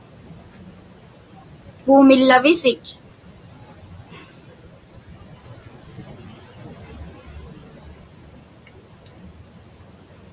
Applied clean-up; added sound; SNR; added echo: none; none; none; none.